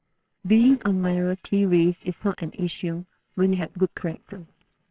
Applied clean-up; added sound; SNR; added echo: neural separator model SepFormer WHAMR!.